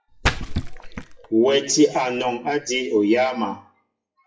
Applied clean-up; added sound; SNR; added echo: classical method WPE with log-MMSE.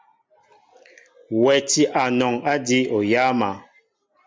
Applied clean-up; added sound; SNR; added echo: none; none; none; none.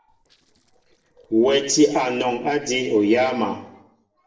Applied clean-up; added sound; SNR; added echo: neural separator model SepFormer DNS4.